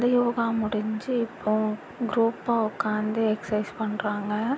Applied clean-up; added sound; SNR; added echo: none; none; none; none.